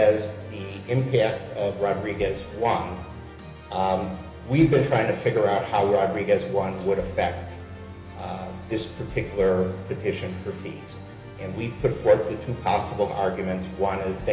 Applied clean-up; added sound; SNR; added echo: none; Musical instrument; 14 dB; reverberation time 1.1 s.